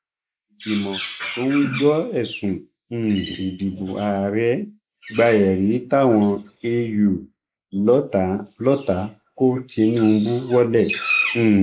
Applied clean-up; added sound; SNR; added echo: neural mask model Resemble Enhance denoiser.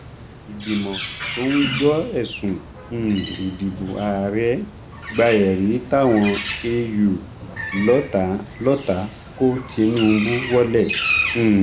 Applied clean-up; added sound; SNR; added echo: none; Bird; 9 dB; none.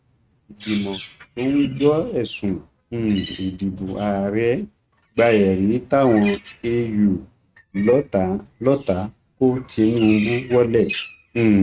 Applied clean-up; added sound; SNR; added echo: neural mask model RNNoise.